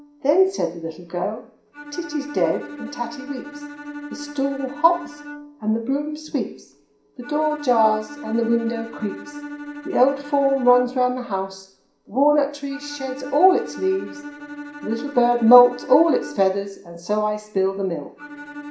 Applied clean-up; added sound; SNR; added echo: none; Bowed string instrument; 15 dB; reverberation time 0.5 s.